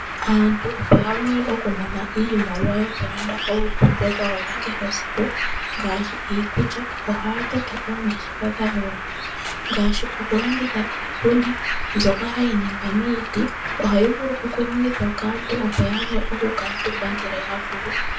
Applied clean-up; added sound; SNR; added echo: none; Bird; 5 dB; reverberation time 0.2 s.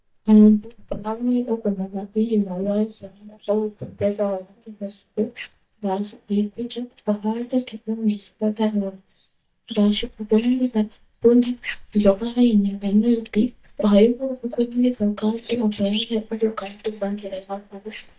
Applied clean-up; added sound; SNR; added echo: neural mask model DeepFilterNet 3.